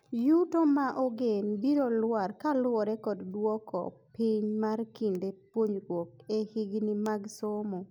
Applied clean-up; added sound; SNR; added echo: none; none; none; none.